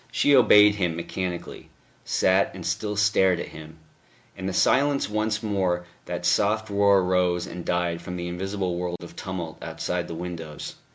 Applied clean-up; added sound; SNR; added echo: none; none; none; none.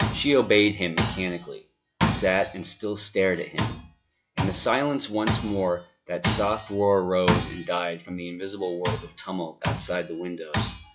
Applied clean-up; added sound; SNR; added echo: classical method log-MMSE.